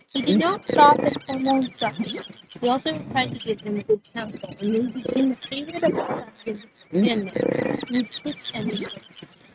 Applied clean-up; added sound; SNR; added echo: neural mask model RNNoise.